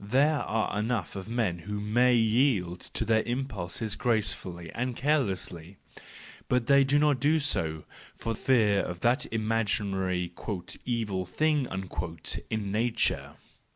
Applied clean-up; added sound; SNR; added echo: none; none; none; none.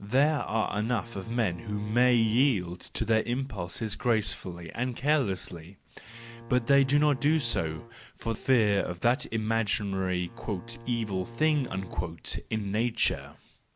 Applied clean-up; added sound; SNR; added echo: none; Bowed string instrument; 18 dB; none.